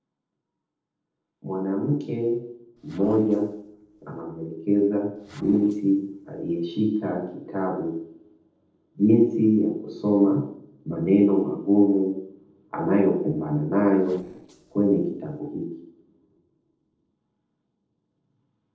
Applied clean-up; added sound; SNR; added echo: neural separator model SepFormer DNS4.